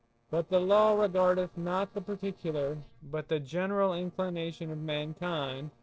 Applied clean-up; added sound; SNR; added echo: neural separator model SepFormer DNS4.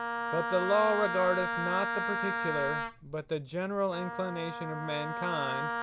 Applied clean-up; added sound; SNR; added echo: none; Wind instrument, woodwind instrument; 2 dB; none.